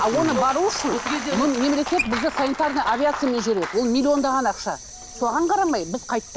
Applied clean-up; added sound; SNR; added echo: none; Sink (filling or washing) / Water tap, faucet; 16 dB; none.